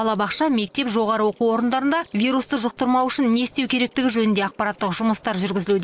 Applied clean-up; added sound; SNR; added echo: none; Insect; 18 dB; none.